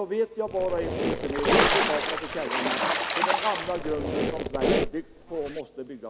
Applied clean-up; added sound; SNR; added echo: none; Splash, splatter + Squeak; -4 dB; none.